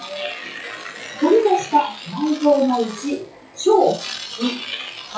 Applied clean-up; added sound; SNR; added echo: classical method WPE with log-MMSE.